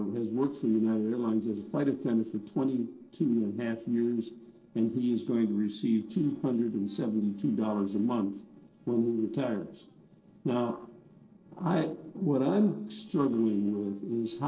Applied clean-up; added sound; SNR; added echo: neural separator model SepFormer DNS4.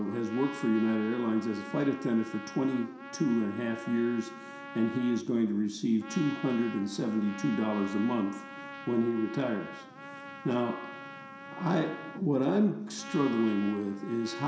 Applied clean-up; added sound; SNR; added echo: none; Trumpet; 14 dB; reverberation time 0.7 s.